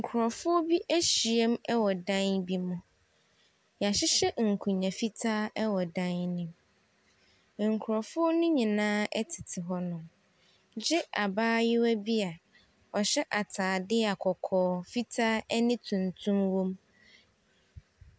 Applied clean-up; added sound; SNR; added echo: none; none; none; none.